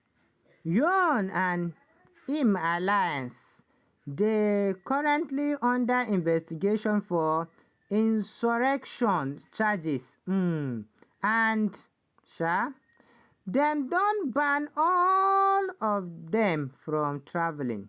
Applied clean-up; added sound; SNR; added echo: none; none; none; none.